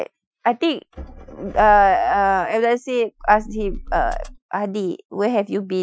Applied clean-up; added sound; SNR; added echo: classical method Wiener filter.